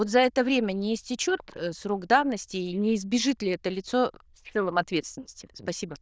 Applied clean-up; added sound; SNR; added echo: neural diffusion model UNIVERSE++.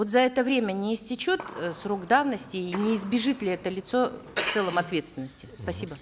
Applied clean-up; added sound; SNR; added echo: none; Gunshot, gunfire; 18 dB; none.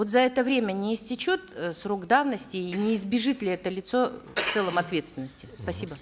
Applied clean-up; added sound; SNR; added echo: none; none; none; none.